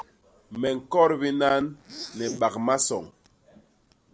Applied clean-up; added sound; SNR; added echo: none; Zipper (clothing); 19 dB; none.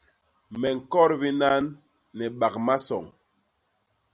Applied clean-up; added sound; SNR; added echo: none; none; none; none.